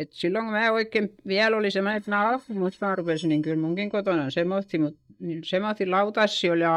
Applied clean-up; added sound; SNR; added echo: neural mask model DeepFilterNet 3.